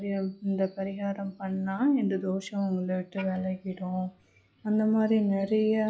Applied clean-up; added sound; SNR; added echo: classical method log-MMSE.